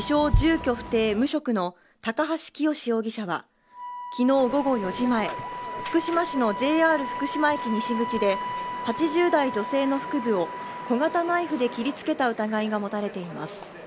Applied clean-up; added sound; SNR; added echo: none; Bass drum + Wind instrument, woodwind instrument; 9 dB; none.